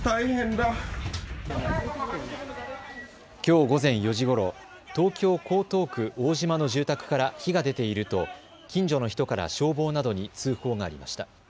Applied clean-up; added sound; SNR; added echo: none; none; none; none.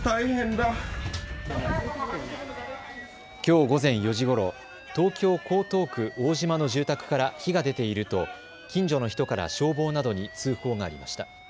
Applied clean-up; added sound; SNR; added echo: none; Alarm; 20 dB; none.